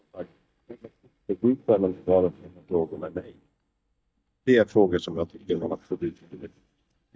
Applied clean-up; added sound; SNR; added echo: neural mask model DeepFilterNet 3.